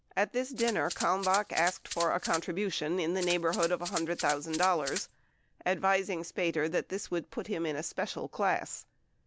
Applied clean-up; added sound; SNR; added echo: none; Rattle (instrument); 9 dB; none.